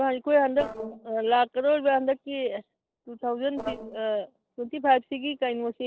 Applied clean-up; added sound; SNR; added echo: neural separator model SepFormer DNS4.